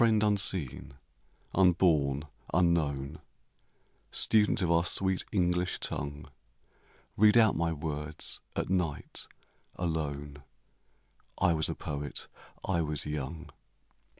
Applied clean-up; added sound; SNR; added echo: none; none; none; none.